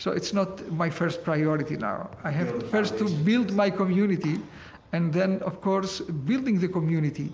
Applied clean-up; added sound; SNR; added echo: none; none; none; none.